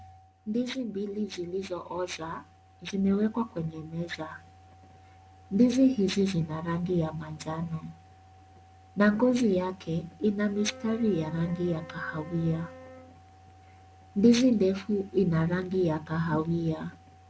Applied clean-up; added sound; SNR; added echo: none; Wind instrument, woodwind instrument; 19 dB; none.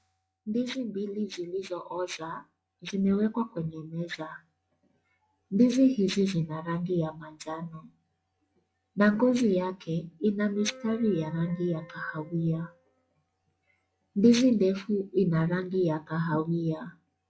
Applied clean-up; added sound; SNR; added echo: classical method log-MMSE.